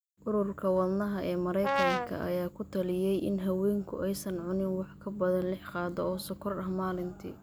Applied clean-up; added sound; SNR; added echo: none; Brass instrument; -1 dB; none.